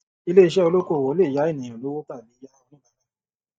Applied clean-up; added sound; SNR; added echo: neural mask model DeepFilterNet 3.